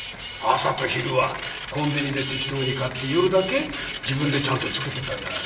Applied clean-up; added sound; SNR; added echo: none; Printer; 1 dB; reverberation time 1.1 s.